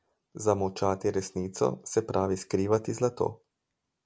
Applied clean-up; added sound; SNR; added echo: none; none; none; none.